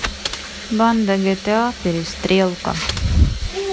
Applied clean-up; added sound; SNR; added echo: none; Computer keyboard; 15 dB; none.